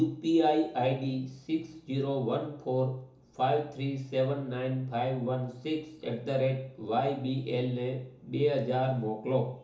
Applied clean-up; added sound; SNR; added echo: none; none; none; reverberation time 0.7 s.